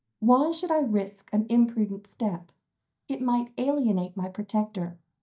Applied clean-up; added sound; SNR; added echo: neural mask model DeepFilterNet 3.